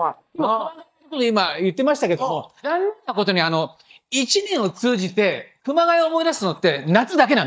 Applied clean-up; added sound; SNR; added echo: neural mask model DeepFilterNet 3.